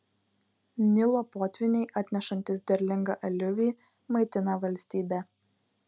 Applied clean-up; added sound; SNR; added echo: none; none; none; none.